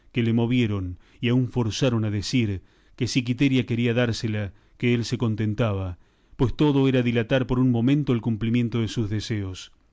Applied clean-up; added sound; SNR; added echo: none; none; none; none.